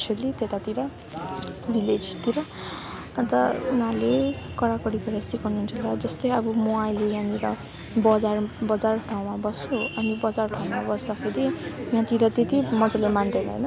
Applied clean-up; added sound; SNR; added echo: none; none; none; none.